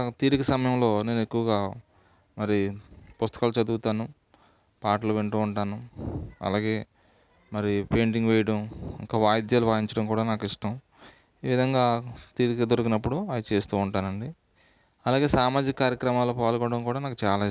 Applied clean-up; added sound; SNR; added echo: none; none; none; none.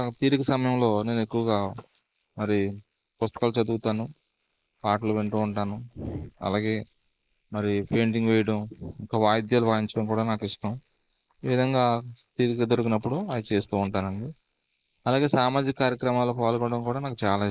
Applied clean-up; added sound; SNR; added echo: neural mask model Resemble Enhance denoiser.